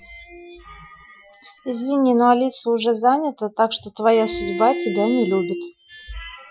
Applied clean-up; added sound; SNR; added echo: classical method Wiener filter.